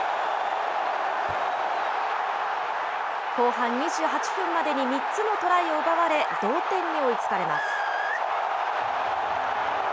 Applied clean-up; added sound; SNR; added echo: none; none; none; none.